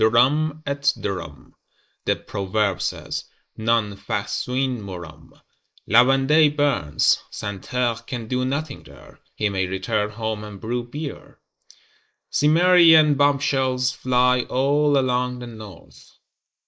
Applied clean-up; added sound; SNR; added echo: neural mask model Resemble Enhance denoiser.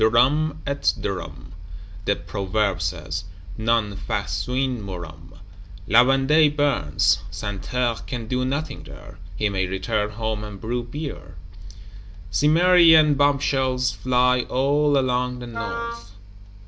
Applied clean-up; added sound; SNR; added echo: none; Wind instrument, woodwind instrument; 7 dB; none.